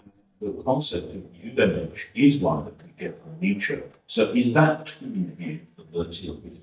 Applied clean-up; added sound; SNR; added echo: neural mask model DeepFilterNet 3.